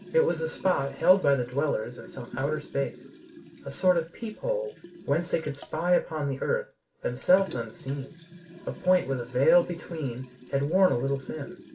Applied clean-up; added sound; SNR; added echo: none; Liquid; 18 dB; reverberation time 0.2 s.